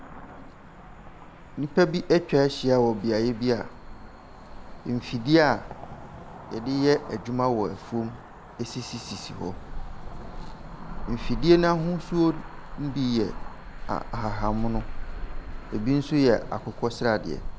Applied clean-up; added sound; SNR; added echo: none; Cricket / Motor vehicle (road); 9 dB; none.